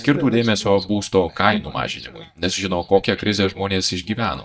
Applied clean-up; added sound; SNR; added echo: neural mask model DeepFilterNet 3.